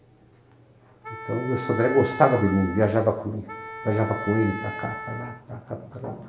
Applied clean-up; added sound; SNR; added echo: none; Wind instrument, woodwind instrument; 10 dB; reverberation time 0.8 s.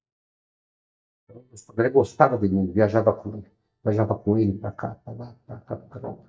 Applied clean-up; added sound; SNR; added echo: neural mask model DeepFilterNet 3.